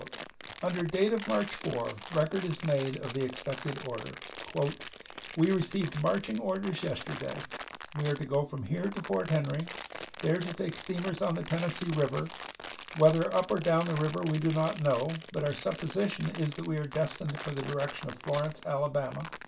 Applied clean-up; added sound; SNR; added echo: none; Crumpling, crinkling; 11 dB; reverberation time 0.1 s.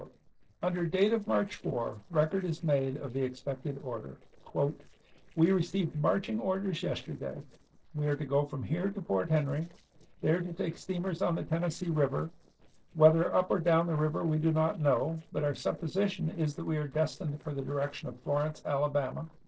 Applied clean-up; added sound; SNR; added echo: neural separator model SepFormer DNS4.